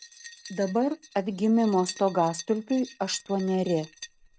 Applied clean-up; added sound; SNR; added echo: neural mask model RNNoise.